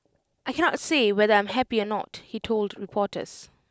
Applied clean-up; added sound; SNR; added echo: none; none; none; none.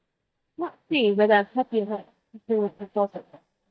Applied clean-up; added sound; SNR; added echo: neural mask model DeepFilterNet 3.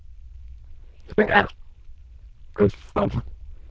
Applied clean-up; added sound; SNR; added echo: neural diffusion model UNIVERSE++.